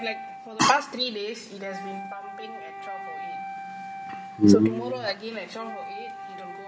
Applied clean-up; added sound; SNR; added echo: none; Wind instrument, woodwind instrument; 12 dB; none.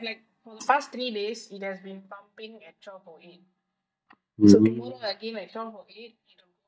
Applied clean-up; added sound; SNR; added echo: neural mask model DeepFilterNet 3.